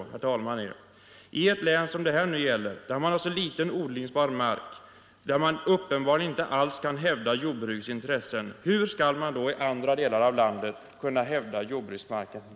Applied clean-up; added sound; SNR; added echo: none; none; none; none.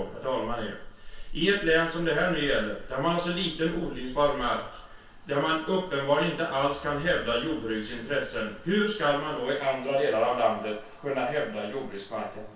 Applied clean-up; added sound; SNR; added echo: none; Motor vehicle (road); 14 dB; reverberation time 0.3 s.